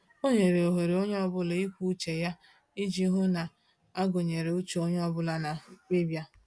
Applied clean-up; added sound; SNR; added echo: none; none; none; none.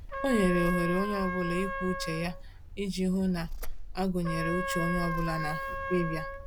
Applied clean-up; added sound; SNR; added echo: none; Purr + Trumpet; 4 dB; none.